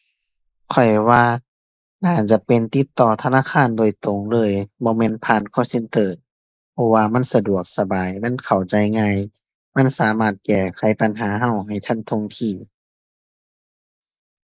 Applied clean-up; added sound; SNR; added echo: neural mask model Resemble Enhance denoiser.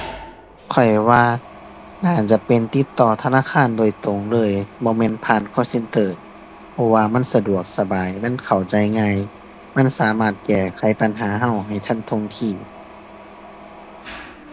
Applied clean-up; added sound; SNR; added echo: none; Mechanisms; 20 dB; none.